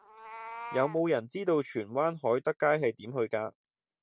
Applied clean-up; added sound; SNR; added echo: none; Meow; 17 dB; none.